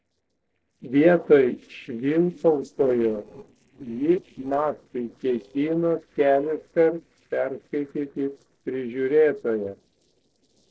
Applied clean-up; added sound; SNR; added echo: neural separator model SepFormer DNS4.